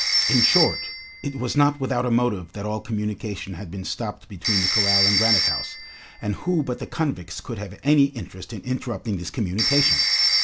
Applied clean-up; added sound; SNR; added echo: none; Telephone; 1 dB; none.